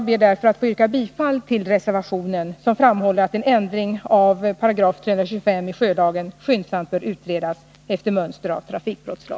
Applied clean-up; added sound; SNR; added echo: none; none; none; none.